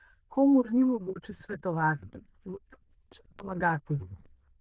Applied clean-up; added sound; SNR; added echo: neural diffusion model UNIVERSE++.